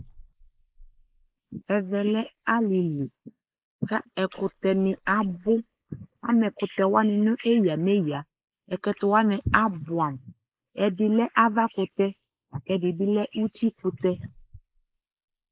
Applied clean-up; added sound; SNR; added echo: neural mask model Resemble Enhance denoiser.